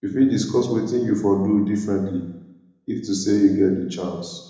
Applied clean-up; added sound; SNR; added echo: none; none; none; reverberation time 0.9 s.